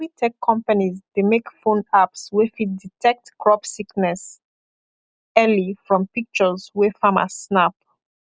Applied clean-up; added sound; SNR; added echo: none; none; none; none.